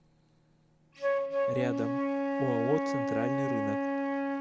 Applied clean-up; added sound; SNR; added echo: none; Wind instrument, woodwind instrument; -5 dB; none.